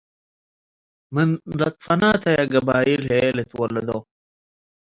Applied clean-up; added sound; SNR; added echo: none; none; none; none.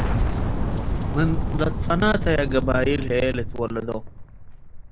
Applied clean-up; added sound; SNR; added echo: none; Boom; 0 dB; none.